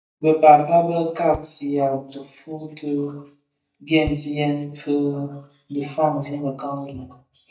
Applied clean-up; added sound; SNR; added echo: neural mask model DeepFilterNet 3.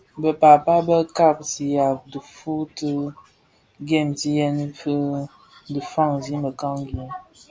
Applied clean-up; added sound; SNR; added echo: none; none; none; none.